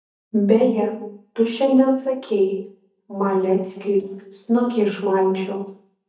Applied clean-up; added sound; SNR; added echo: neural mask model DeepFilterNet 3.